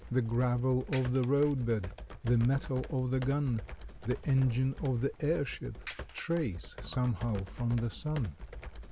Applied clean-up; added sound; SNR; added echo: none; Computer keyboard; 13 dB; none.